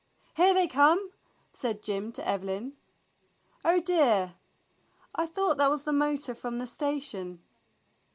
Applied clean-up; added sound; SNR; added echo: none; none; none; none.